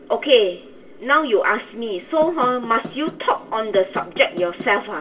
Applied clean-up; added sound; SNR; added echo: none; Knock / Wood; 16 dB; reverberation time 0.2 s.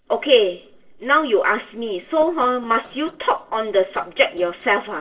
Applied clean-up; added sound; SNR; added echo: neural separator model SepFormer DNS4.